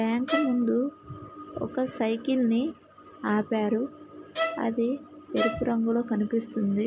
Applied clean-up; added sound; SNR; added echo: none; Bowed string instrument; 6 dB; none.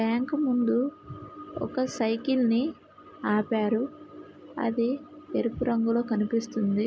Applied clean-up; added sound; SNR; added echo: none; none; none; none.